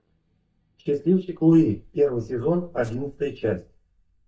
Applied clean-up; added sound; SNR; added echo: neural mask model DeepFilterNet 3.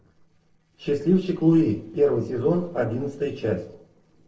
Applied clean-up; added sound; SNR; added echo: neural separator model SepFormer DNS4.